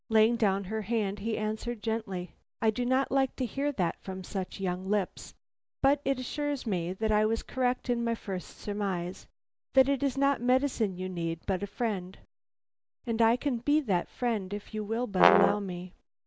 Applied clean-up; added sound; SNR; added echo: none; Brass instrument; -3 dB; none.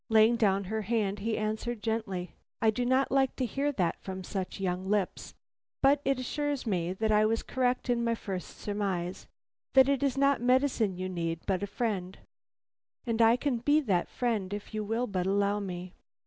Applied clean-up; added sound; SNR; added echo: none; none; none; none.